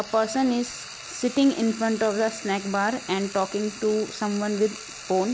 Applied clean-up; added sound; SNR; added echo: none; Frying (food); 14 dB; none.